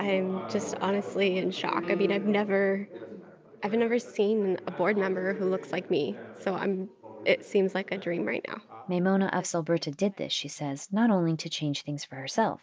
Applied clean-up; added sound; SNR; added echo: none; Piano; 13 dB; none.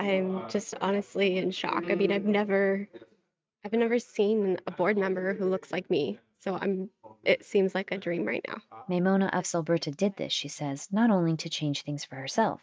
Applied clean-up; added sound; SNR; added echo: neural mask model RNNoise.